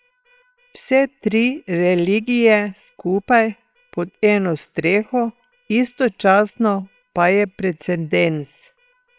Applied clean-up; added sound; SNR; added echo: neural separator model SepFormer WHAM!.